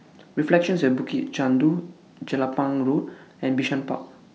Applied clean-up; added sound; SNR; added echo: none; none; none; none.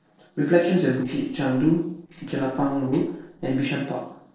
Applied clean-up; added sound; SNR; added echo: neural separator model SepFormer DNS4.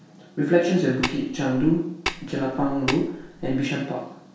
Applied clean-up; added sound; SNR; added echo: none; Tap; 8 dB; reverberation time 0.6 s.